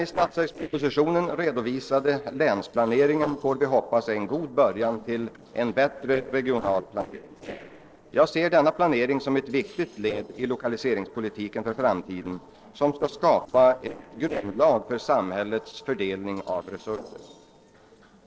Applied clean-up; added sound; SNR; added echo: neural separator model SepFormer DNS4.